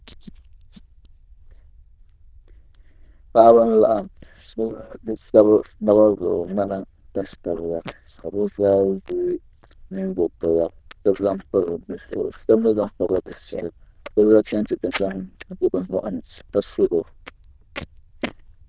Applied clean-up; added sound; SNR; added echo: neural diffusion model UNIVERSE++.